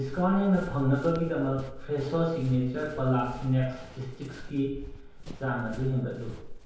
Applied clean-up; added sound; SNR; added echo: none; Run; 13 dB; reverberation time 0.8 s.